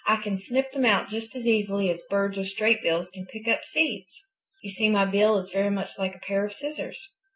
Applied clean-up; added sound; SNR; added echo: none; none; none; none.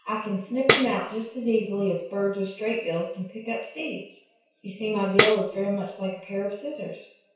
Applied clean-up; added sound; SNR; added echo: none; Tambourine; 0 dB; reverberation time 0.6 s.